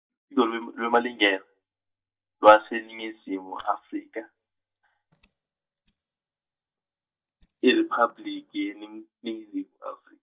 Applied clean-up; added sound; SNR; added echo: neural mask model DeepFilterNet 3.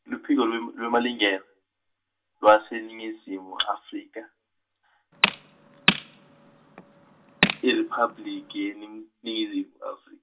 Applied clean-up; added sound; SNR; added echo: none; Tools; 0 dB; reverberation time 0.1 s.